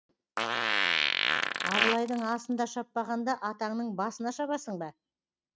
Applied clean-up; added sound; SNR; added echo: neural mask model RNNoise.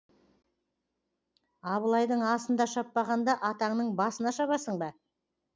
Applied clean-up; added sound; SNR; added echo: none; none; none; none.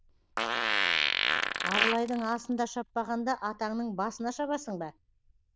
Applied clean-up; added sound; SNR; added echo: neural diffusion model UNIVERSE++.